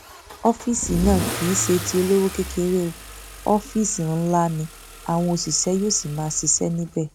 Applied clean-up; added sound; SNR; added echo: none; Engine starting / Accelerating, revving, vroom / Car; 10 dB; none.